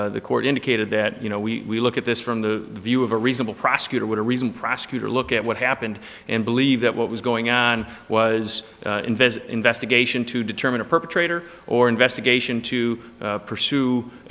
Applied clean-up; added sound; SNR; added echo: none; none; none; none.